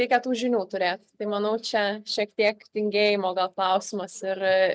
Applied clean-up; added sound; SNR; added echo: none; none; none; none.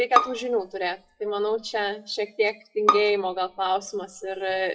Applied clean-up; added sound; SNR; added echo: classical method WPE with log-MMSE.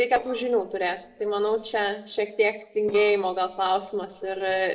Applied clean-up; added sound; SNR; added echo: neural separator model SepFormer DNS4.